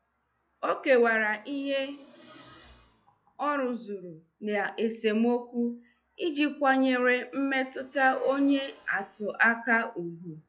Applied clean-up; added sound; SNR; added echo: classical method log-MMSE.